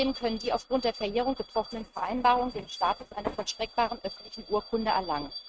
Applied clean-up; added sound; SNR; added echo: neural mask model RNNoise.